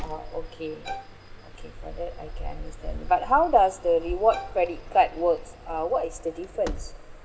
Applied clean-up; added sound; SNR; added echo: none; Sliding door + Bowed string instrument; 10 dB; none.